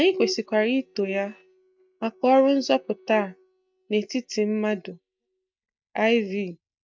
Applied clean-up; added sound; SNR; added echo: neural mask model DeepFilterNet 3.